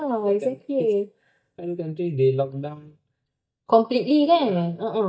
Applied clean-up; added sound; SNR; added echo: neural mask model DeepFilterNet 3.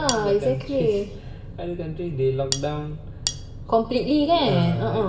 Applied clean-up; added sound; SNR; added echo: none; Cutlery, silverware; 9 dB; reverberation time 0.9 s.